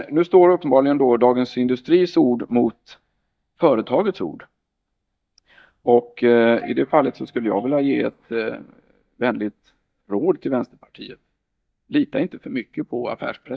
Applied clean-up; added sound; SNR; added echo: neural mask model DeepFilterNet 3.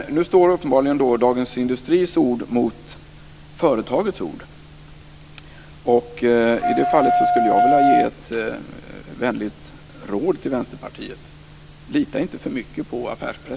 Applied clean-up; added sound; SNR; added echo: none; Wind instrument, woodwind instrument; -3 dB; none.